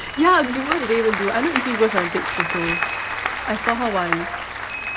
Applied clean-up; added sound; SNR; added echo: none; Applause / Crowd + Bicycle bell; 3 dB; none.